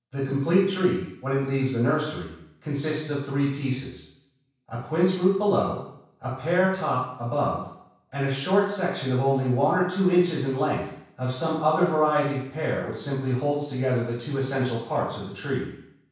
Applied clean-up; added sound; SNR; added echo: none; none; none; reverberation time 0.7 s.